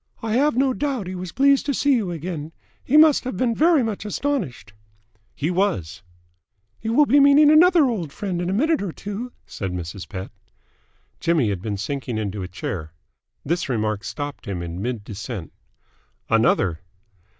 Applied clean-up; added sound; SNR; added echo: none; none; none; none.